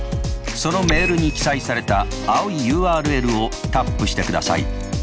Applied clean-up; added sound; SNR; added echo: none; none; none; none.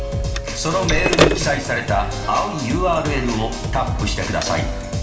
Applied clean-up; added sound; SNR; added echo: none; Telephone; 6 dB; reverberation time 2.9 s.